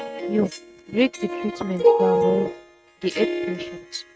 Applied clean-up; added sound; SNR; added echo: neural mask model RNNoise.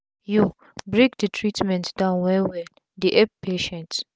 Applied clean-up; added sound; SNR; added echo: none; none; none; none.